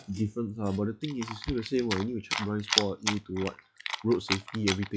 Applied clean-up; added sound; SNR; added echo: classical method log-MMSE.